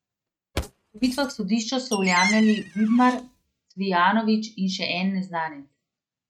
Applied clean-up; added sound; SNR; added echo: neural mask model RNNoise.